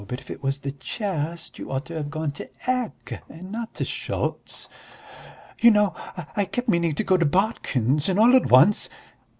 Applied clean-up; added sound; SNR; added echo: none; none; none; none.